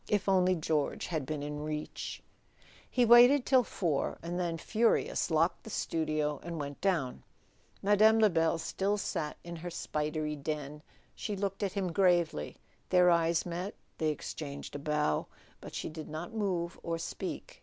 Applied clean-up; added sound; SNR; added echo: none; none; none; none.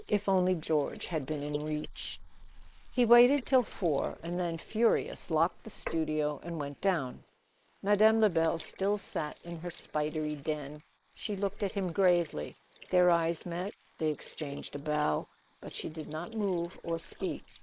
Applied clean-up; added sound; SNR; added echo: neural mask model Resemble Enhance denoiser.